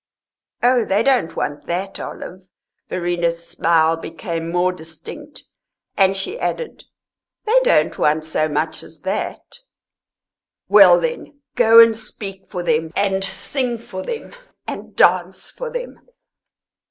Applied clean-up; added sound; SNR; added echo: none; none; none; none.